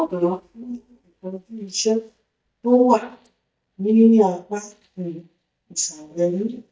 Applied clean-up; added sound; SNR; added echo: neural mask model DeepFilterNet 3.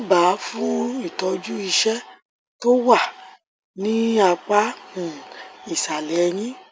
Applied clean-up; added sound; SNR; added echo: none; none; none; none.